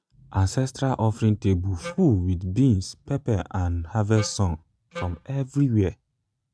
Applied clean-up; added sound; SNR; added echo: neural mask model RNNoise.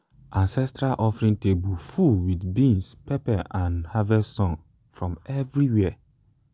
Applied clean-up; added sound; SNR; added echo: none; none; none; none.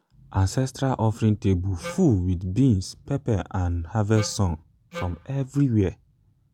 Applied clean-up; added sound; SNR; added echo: none; Wind instrument, woodwind instrument; 14 dB; none.